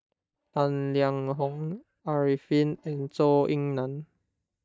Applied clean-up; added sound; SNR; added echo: neural mask model DeepFilterNet 3.